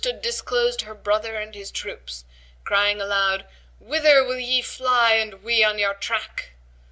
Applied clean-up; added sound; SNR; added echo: none; none; none; none.